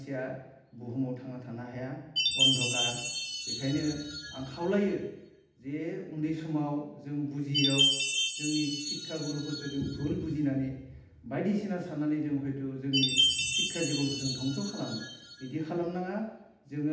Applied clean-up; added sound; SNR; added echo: none; Chime; 1 dB; reverberation time 0.8 s.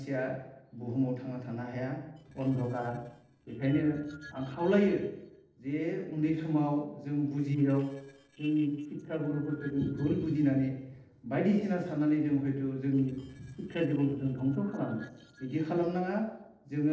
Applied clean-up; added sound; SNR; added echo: neural separator model SepFormer DNS4.